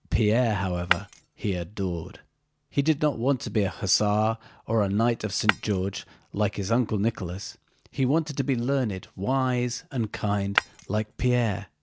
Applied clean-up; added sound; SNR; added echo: none; Shatter; 5 dB; none.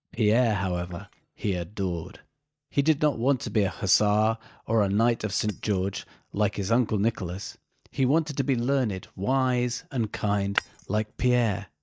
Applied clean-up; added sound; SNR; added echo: neural mask model DeepFilterNet 3.